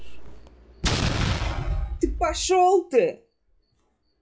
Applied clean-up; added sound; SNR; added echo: classical method log-MMSE.